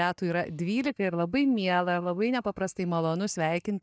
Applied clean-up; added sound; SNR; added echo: neural mask model DeepFilterNet 3.